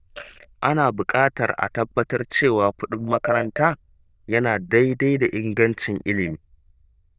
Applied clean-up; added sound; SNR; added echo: neural diffusion model UNIVERSE++.